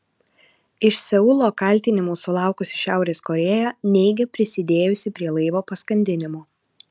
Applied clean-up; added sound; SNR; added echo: none; none; none; none.